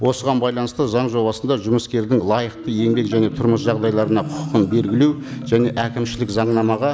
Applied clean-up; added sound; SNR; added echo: none; Marimba, xylophone; 12 dB; none.